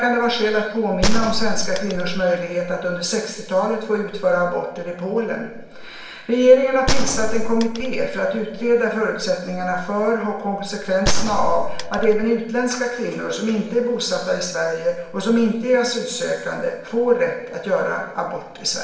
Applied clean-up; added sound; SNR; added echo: none; Gunshot, gunfire; -3 dB; reverberation time 1.1 s.